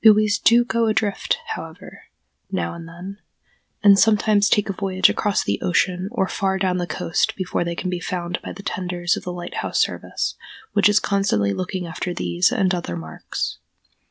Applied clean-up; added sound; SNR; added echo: none; none; none; none.